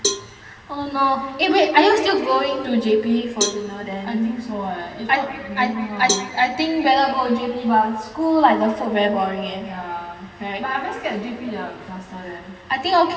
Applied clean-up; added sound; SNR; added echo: none; Cowbell; 10 dB; reverberation time 2.2 s.